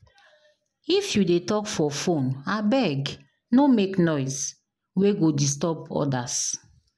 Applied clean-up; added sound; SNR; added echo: none; none; none; none.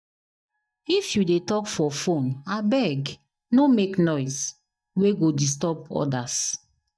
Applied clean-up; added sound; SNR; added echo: neural mask model DeepFilterNet 3.